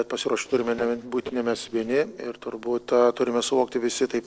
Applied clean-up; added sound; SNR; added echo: neural separator model SepFormer DNS4.